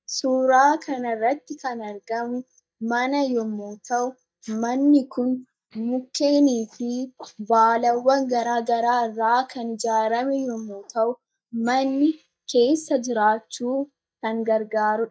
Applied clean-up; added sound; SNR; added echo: neural mask model DeepFilterNet 3.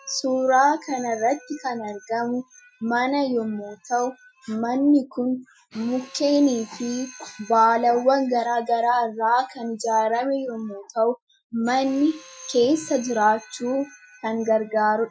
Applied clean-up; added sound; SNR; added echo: classical method Wiener filter.